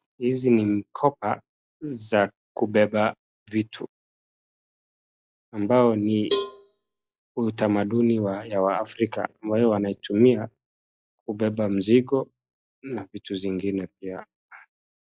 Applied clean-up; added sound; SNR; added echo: classical method log-MMSE.